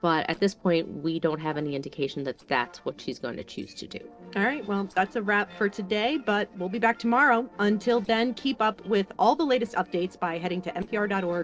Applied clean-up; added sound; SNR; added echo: neural separator model SepFormer DNS4.